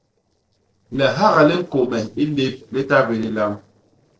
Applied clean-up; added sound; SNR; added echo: neural separator model SepFormer DNS4.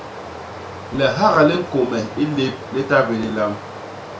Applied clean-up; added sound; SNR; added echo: none; Stream; 12 dB; reverberation time 0.3 s.